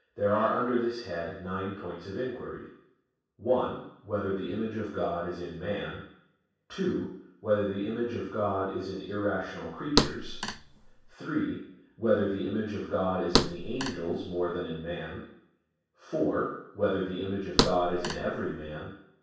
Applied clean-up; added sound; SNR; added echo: none; Thump, thud; 0 dB; reverberation time 0.7 s.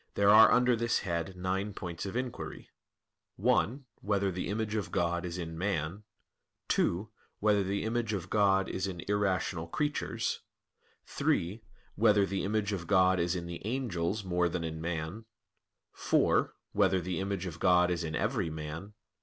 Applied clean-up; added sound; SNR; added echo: none; none; none; none.